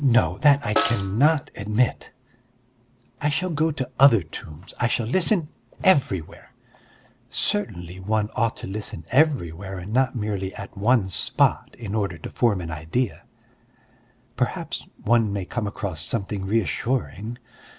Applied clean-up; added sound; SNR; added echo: none; Snare drum; 7 dB; none.